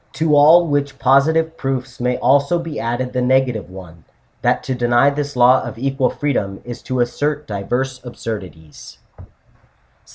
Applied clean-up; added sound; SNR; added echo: none; none; none; none.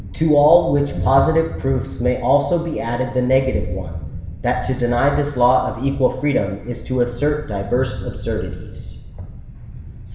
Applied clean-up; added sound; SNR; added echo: none; Thunder; 8 dB; reverberation time 1.2 s.